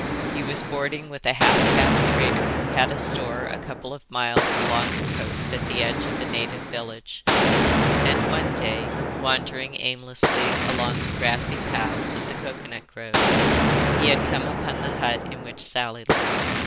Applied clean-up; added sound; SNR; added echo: none; Explosion; -5 dB; none.